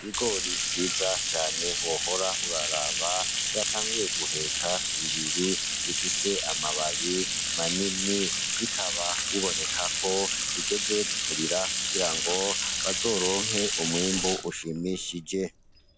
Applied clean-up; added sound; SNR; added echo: none; Bathtub (filling or washing); -3 dB; none.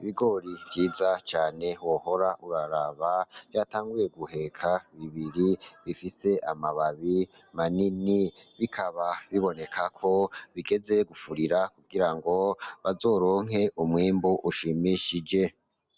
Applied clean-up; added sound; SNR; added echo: none; none; none; none.